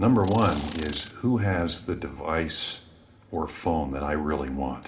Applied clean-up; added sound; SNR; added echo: none; Insect; 11 dB; reverberation time 1.7 s.